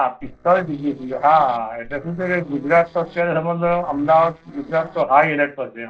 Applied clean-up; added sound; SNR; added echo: neural separator model SepFormer DNS4.